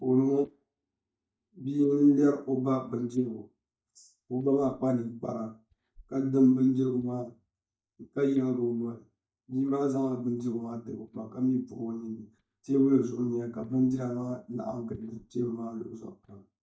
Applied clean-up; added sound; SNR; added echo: neural mask model DeepFilterNet 3.